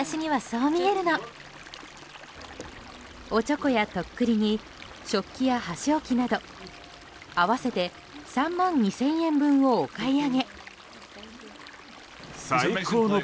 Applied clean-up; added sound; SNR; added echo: none; Stream; 19 dB; none.